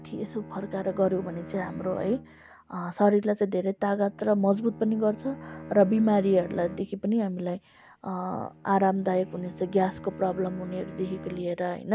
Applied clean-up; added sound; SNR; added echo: none; Bowed string instrument; 16 dB; none.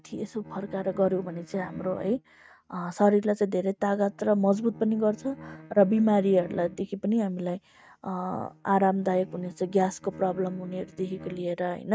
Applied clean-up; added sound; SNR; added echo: neural mask model RNNoise.